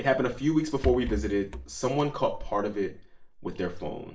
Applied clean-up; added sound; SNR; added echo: none; Rattle / Breathing; 9 dB; reverberation time 0.4 s.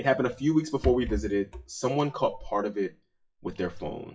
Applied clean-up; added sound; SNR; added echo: classical method WPE with log-MMSE.